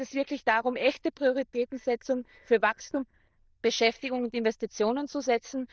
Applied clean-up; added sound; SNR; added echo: neural diffusion model UNIVERSE++.